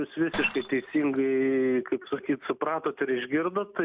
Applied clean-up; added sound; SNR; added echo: none; Shatter; 18 dB; none.